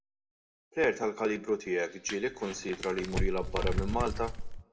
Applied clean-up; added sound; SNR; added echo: none; Crumpling, crinkling; 1 dB; reverberation time 0.6 s.